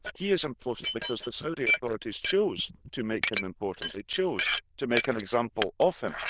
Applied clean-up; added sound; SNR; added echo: neural diffusion model UNIVERSE++.